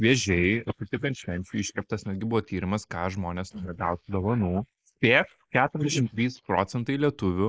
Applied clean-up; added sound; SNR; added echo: neural mask model Resemble Enhance denoiser.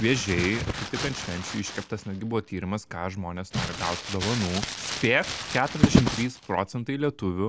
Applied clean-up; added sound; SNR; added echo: none; Crumpling, crinkling; 2 dB; none.